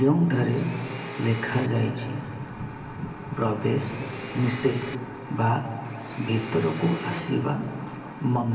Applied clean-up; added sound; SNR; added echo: none; Domestic sounds, home sounds; 12 dB; reverberation time 2.4 s.